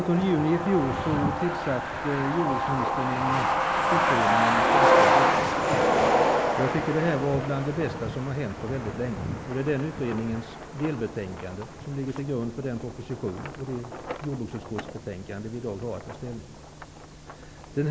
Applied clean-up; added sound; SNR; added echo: none; Truck; -3 dB; none.